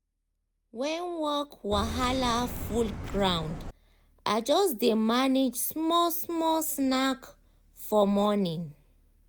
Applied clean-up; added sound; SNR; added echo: none; Subway, metro, underground; 7 dB; none.